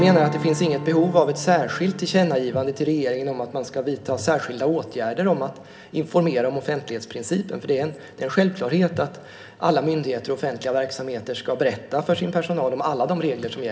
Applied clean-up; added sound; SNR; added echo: none; Strum; 15 dB; reverberation time 0.3 s.